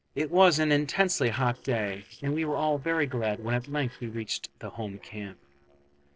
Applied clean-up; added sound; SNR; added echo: neural separator model SepFormer DNS4.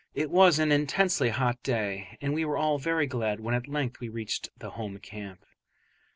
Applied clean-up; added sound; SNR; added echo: none; none; none; none.